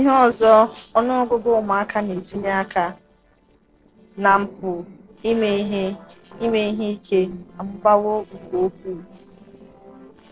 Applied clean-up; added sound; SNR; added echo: neural separator model SepFormer DNS4.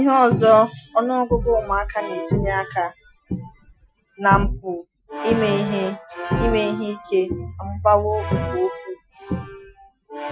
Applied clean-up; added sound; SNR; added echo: classical method Wiener filter.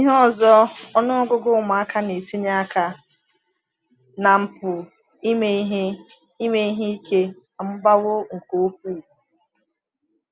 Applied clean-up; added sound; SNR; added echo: none; none; none; none.